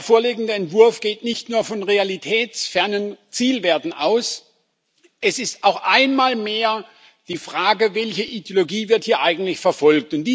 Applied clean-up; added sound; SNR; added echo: none; none; none; none.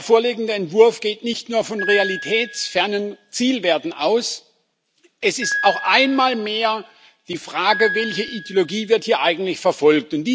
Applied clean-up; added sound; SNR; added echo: none; Piano; 10 dB; none.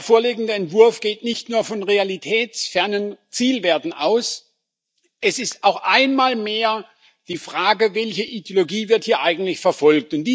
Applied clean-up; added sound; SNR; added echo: neural mask model DeepFilterNet 3.